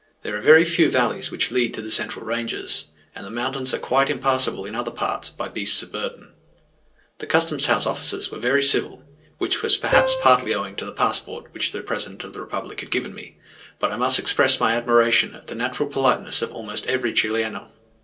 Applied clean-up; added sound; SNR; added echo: none; Piano; 8 dB; reverberation time 0.2 s.